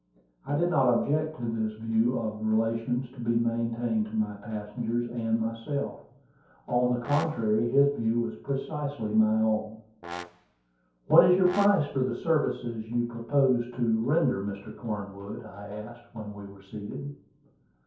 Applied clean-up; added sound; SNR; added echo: none; Brass instrument; 15 dB; reverberation time 0.6 s.